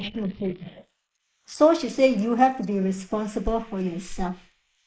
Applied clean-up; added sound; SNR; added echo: neural mask model Resemble Enhance denoiser.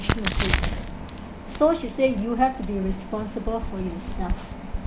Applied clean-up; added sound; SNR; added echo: none; Crack; 2 dB; none.